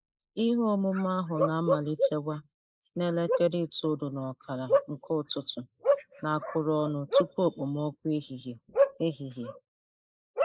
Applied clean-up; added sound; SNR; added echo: neural mask model Resemble Enhance denoiser.